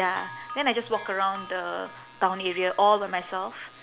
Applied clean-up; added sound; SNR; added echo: none; Bell; 16 dB; none.